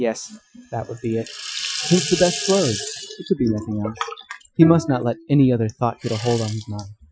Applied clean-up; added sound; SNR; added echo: classical method Wiener filter.